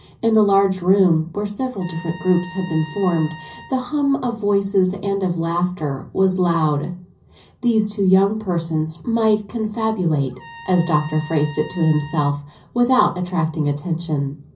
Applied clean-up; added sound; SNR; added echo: none; Trumpet; 19 dB; reverberation time 0.5 s.